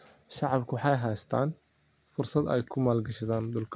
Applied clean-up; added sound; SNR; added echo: none; none; none; none.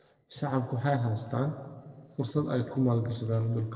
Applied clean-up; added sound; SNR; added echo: neural separator model SepFormer DNS4.